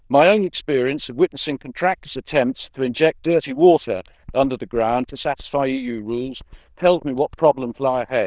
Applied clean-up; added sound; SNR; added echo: neural diffusion model UNIVERSE++.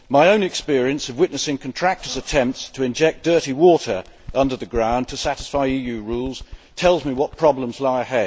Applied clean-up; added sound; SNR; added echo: none; Bird; 19 dB; none.